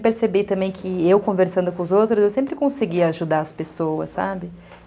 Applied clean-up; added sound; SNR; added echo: none; none; none; none.